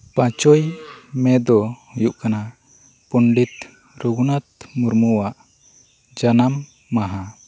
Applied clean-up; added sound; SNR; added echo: none; none; none; none.